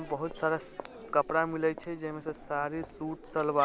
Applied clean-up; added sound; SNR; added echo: none; Crowd; 15 dB; none.